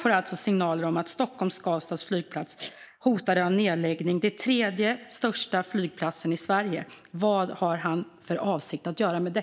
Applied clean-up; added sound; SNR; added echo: neural mask model Resemble Enhance denoiser.